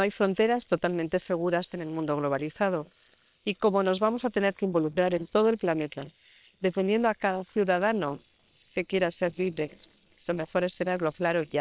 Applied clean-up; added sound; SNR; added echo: neural separator model SepFormer WHAM!.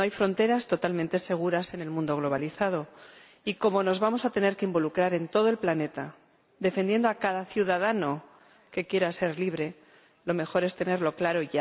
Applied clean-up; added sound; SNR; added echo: none; none; none; none.